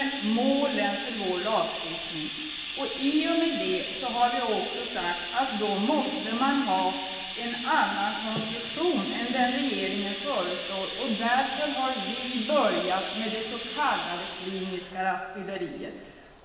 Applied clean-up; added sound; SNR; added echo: none; Bathtub (filling or washing); 6 dB; reverberation time 1.4 s.